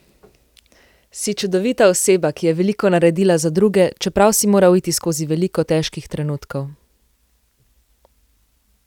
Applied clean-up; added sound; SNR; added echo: none; none; none; none.